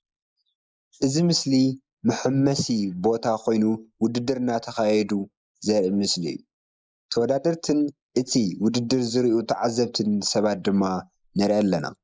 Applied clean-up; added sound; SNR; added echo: neural mask model Resemble Enhance denoiser.